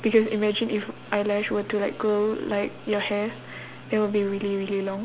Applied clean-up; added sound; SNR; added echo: none; none; none; none.